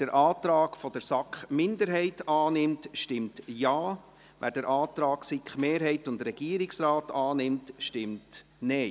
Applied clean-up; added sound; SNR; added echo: none; none; none; none.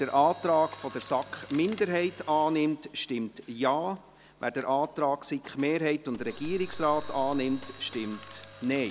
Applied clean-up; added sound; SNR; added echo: none; Mechanisms + Gunshot, gunfire; 17 dB; none.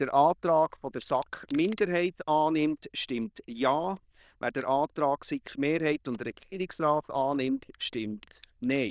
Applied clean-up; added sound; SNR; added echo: neural diffusion model UNIVERSE++.